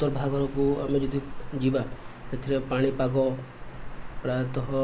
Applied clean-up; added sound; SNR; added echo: none; Water; 8 dB; none.